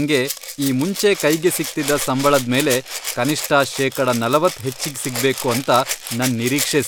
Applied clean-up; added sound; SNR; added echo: none; Rattle (instrument); 9 dB; none.